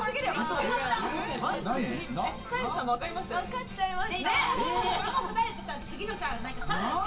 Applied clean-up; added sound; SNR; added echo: none; Chewing, mastication; 11 dB; reverberation time 0.2 s.